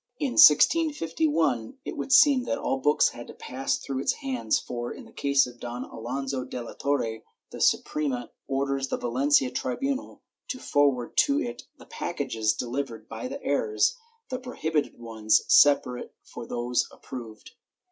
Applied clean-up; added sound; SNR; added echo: none; none; none; none.